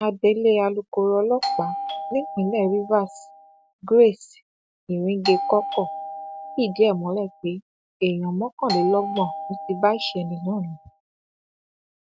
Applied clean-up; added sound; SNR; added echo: none; Doorbell; 7 dB; none.